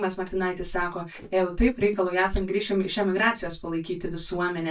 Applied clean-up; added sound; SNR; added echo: neural mask model DeepFilterNet 3.